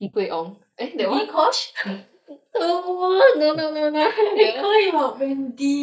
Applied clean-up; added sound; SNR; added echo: neural mask model DeepFilterNet 3.